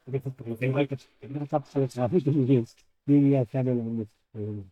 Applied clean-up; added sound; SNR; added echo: neural mask model DeepFilterNet 3.